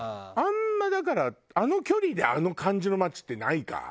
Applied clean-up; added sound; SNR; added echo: none; none; none; none.